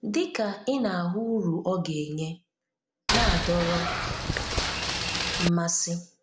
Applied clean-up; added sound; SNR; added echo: none; Boat, Water vehicle; -2 dB; none.